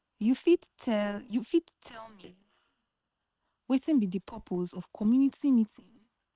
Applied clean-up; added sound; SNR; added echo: neural separator model SepFormer WHAM!.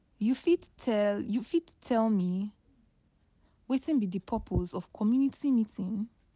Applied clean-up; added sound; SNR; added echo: none; none; none; none.